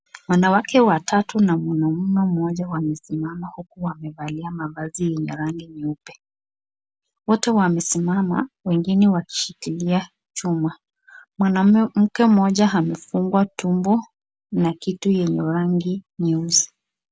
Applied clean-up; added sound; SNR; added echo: none; none; none; none.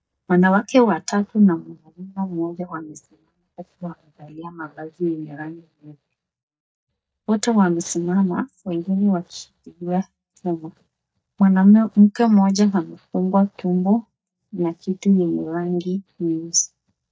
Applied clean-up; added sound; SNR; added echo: neural mask model DeepFilterNet 3.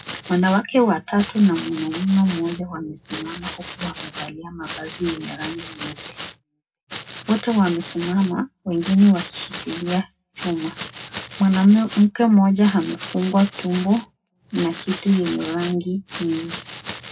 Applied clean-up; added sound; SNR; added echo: none; Domestic sounds, home sounds; 10 dB; reverberation time 0.2 s.